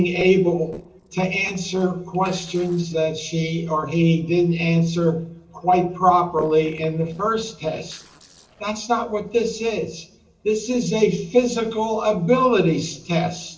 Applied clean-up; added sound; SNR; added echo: neural separator model SepFormer DNS4.